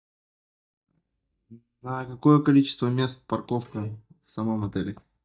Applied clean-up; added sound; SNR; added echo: neural mask model DeepFilterNet 3.